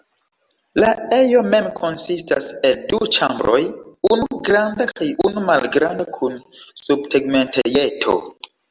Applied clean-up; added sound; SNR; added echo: none; none; none; none.